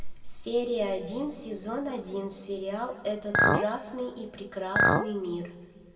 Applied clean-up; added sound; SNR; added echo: none; Chink, clink; -5 dB; reverberation time 1.7 s.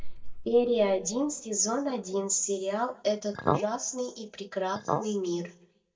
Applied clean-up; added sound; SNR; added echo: neural mask model DeepFilterNet 3.